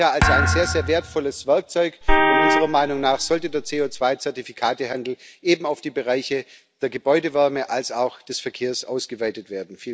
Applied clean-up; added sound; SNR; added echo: none; Vehicle horn, car horn, honking + Thump, thud; -2 dB; none.